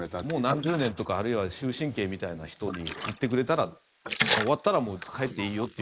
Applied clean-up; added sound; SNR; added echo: neural mask model Resemble Enhance denoiser.